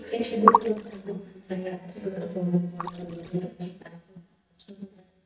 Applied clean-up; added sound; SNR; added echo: neural mask model DeepFilterNet 3.